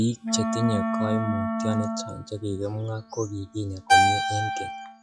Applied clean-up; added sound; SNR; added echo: classical method log-MMSE.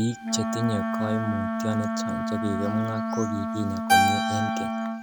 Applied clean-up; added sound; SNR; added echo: none; Keyboard (musical) + Wind instrument, woodwind instrument; -4 dB; none.